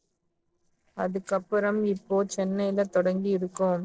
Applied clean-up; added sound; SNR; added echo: neural separator model SepFormer DNS4.